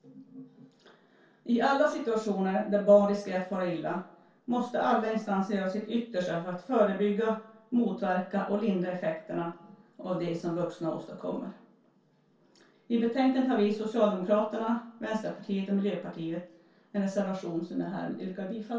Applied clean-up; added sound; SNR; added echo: none; none; none; reverberation time 0.2 s.